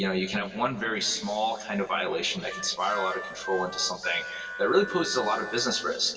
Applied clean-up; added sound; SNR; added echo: none; Harmonica; 9 dB; reverberation time 2.3 s.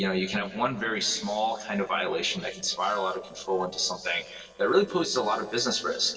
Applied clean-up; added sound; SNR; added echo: neural separator model SepFormer DNS4.